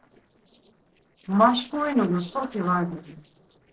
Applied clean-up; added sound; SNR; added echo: neural separator model SepFormer DNS4.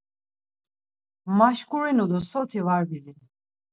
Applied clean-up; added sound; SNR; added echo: none; none; none; none.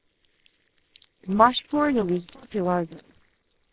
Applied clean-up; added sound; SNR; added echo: neural separator model SepFormer WHAMR!.